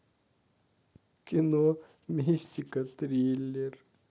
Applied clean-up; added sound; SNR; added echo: none; none; none; none.